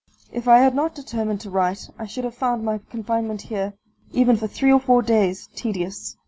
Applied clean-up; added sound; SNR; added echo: none; none; none; none.